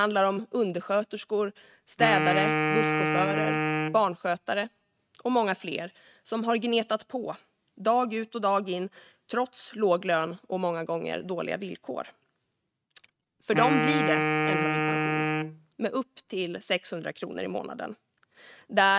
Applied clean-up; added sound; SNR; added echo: neural mask model RNNoise.